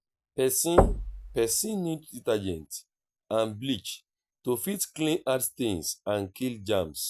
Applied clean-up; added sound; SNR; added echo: none; Knock / Wood / Percussion; -1 dB; none.